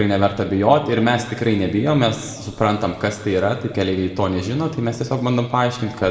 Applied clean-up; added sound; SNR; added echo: none; none; none; reverberation time 1.5 s.